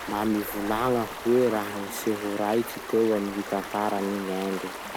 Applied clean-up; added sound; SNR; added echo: none; Stream; 10 dB; none.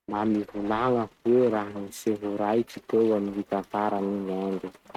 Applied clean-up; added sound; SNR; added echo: neural mask model RNNoise.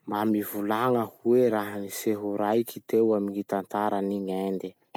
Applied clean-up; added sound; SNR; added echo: none; none; none; none.